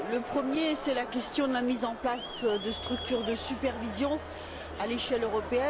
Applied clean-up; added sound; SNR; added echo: none; Crowd; 8 dB; none.